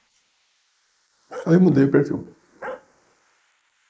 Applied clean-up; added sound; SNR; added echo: neural mask model Resemble Enhance denoiser.